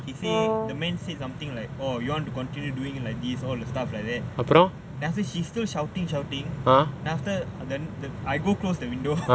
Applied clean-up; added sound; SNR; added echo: none; Brass instrument; 1 dB; none.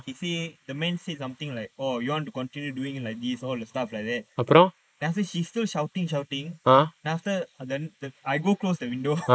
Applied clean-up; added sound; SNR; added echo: neural mask model Resemble Enhance denoiser.